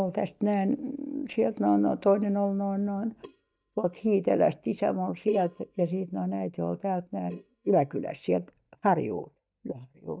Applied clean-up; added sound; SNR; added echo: neural mask model DeepFilterNet 3.